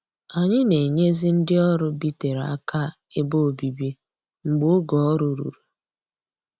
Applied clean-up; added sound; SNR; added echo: none; none; none; none.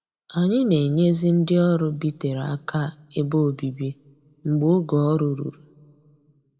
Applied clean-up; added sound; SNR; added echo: none; none; none; reverberation time 0.3 s.